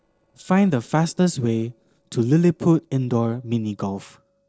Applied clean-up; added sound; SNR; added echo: neural separator model SepFormer DNS4.